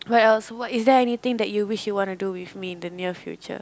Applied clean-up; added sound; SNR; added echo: none; none; none; none.